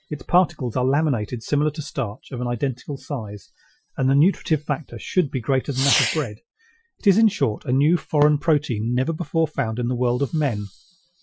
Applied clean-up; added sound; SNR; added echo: classical method Wiener filter.